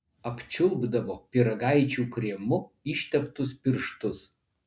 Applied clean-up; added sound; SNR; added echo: none; none; none; none.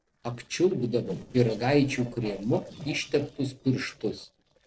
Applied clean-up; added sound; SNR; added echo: neural separator model SepFormer DNS4.